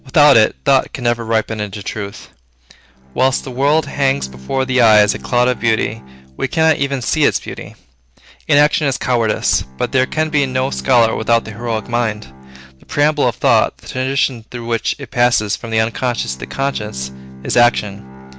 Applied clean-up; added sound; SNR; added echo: none; Bowed string instrument; 19 dB; none.